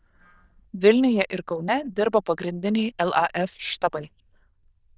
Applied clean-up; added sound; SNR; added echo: neural diffusion model UNIVERSE++.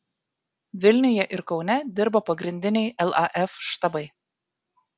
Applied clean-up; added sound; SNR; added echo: none; none; none; none.